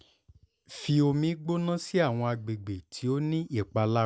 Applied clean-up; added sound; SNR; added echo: none; none; none; none.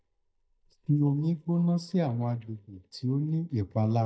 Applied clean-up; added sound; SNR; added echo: neural mask model DeepFilterNet 3.